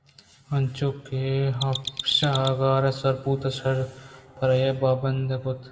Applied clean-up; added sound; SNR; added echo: none; Mechanisms; 8 dB; reverberation time 1.3 s.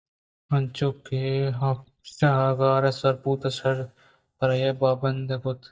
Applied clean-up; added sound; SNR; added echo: neural mask model DeepFilterNet 3.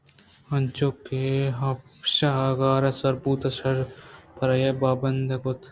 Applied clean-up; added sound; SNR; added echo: none; none; none; none.